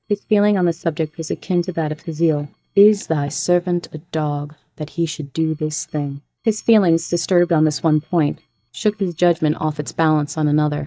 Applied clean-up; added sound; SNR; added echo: neural mask model DeepFilterNet 3.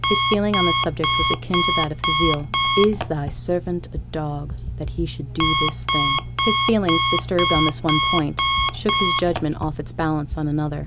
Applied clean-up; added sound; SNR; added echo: none; Alarm; -4 dB; none.